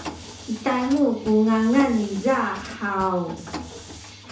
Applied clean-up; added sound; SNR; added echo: none; Mechanisms; 15 dB; reverberation time 0.7 s.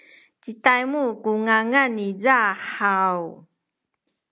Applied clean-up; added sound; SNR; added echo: none; none; none; none.